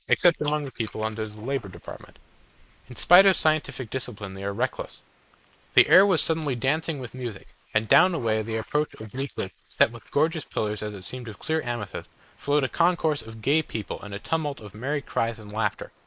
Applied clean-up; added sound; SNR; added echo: neural mask model Resemble Enhance denoiser.